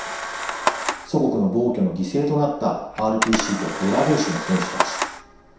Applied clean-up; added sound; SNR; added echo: none; Camera; 6 dB; reverberation time 0.7 s.